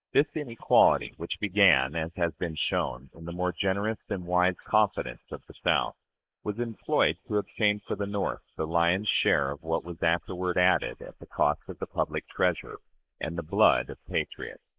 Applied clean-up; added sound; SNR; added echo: neural mask model Resemble Enhance denoiser.